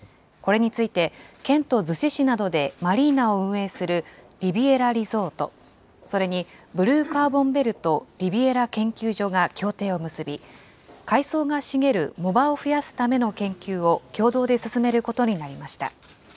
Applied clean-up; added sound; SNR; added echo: none; none; none; none.